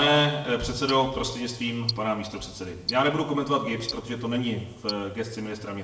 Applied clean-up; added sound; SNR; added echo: none; Tick-tock; 14 dB; reverberation time 0.7 s.